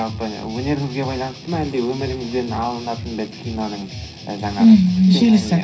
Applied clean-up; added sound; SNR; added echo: none; Guitar; 20 dB; reverberation time 0.4 s.